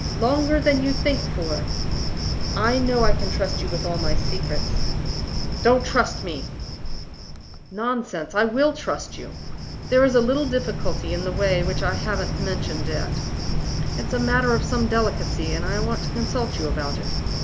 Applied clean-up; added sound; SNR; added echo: none; Cricket; 0 dB; none.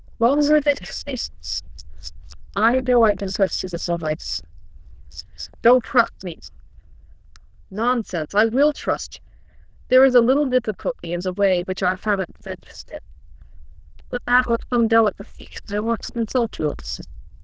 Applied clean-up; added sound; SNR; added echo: neural diffusion model UNIVERSE++.